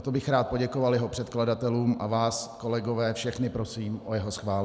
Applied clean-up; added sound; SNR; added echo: none; none; none; none.